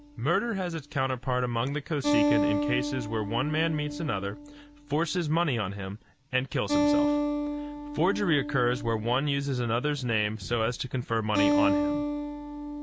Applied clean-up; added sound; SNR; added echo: none; Acoustic guitar; 2 dB; none.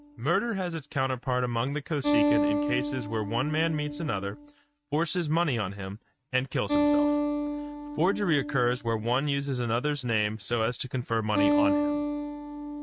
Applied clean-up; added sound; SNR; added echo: neural mask model RNNoise.